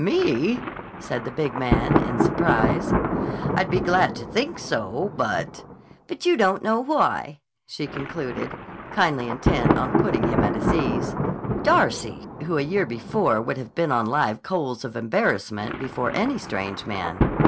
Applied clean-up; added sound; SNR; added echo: none; Thunder; 2 dB; none.